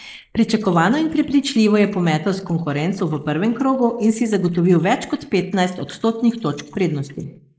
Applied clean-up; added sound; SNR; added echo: neural mask model Resemble Enhance denoiser.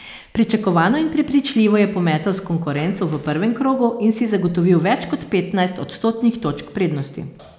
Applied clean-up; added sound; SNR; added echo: none; none; none; none.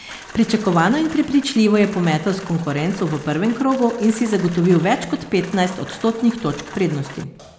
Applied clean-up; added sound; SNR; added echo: none; Rain; 18 dB; none.